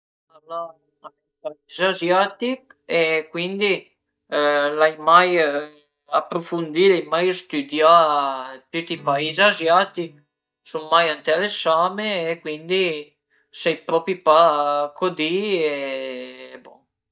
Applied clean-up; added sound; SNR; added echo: neural mask model DeepFilterNet 3.